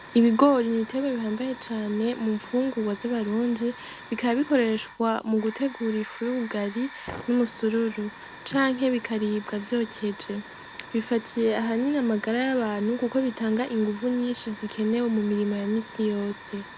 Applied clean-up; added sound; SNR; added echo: none; Hiss / Fire; 17 dB; none.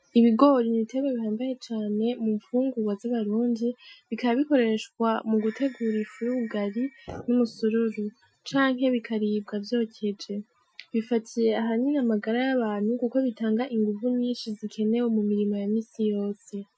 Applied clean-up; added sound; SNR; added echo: classical method Wiener filter.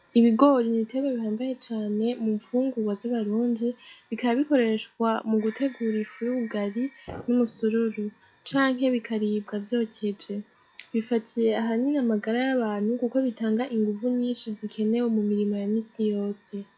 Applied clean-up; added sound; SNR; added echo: classical method log-MMSE.